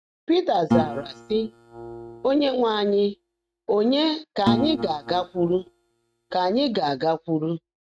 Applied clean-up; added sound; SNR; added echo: neural mask model RNNoise.